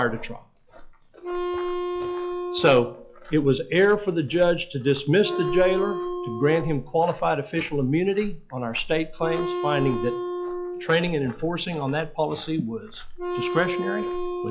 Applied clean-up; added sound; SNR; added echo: classical method log-MMSE.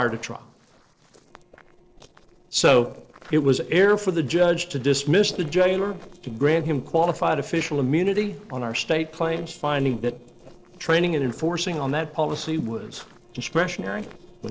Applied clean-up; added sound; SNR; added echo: neural separator model SepFormer DNS4.